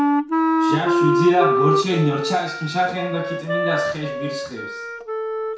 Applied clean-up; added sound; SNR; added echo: none; Wind instrument, woodwind instrument; -2 dB; reverberation time 0.6 s.